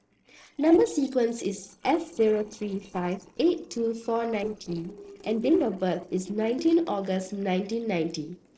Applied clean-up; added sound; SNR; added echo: neural separator model SepFormer DNS4.